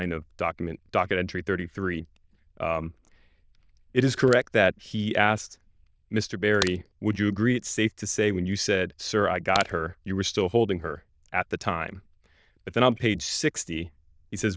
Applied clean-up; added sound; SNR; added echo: neural diffusion model UNIVERSE++.